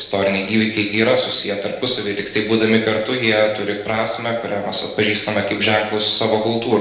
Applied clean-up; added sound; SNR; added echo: none; none; none; reverberation time 0.8 s.